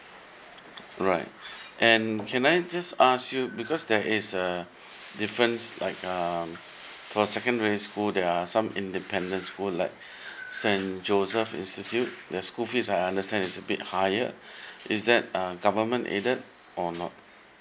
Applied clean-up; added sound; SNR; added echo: none; none; none; none.